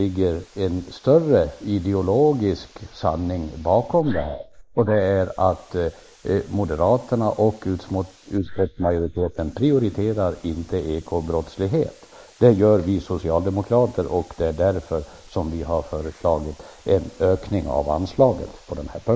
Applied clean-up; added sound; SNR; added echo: neural mask model Resemble Enhance denoiser.